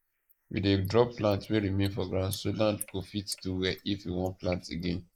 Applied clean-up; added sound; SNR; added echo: neural mask model Resemble Enhance denoiser.